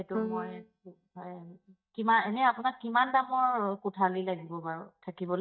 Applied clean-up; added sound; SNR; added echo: neural mask model DeepFilterNet 3.